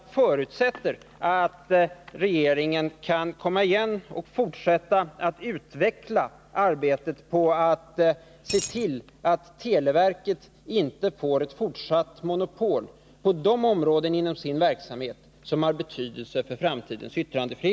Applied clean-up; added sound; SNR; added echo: none; Coin (dropping); 8 dB; none.